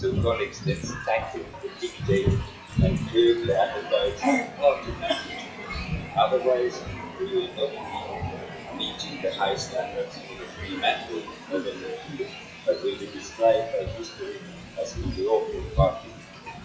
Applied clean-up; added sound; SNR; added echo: classical method WPE with log-MMSE.